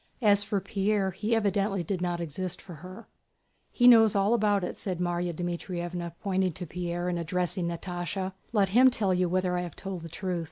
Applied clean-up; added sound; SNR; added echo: none; none; none; none.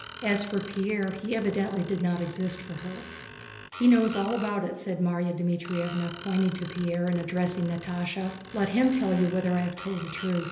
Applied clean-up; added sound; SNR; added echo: none; Screech; 16 dB; reverberation time 1.4 s.